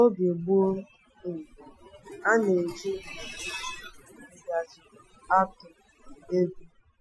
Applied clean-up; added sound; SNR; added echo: classical method Wiener filter.